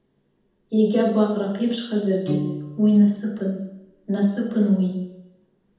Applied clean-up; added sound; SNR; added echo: none; Piano; 15 dB; reverberation time 0.8 s.